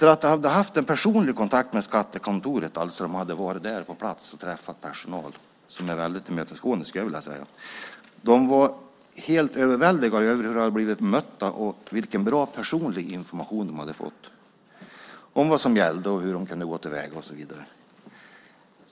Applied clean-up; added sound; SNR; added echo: none; none; none; none.